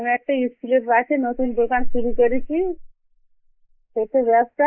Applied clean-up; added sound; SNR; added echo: neural mask model Resemble Enhance denoiser.